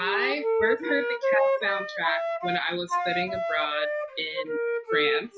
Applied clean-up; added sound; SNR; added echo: classical method log-MMSE.